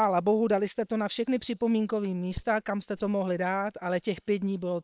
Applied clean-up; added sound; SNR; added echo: neural separator model SepFormer WHAM!.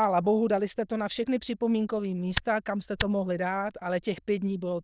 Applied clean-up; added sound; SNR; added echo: neural diffusion model UNIVERSE++.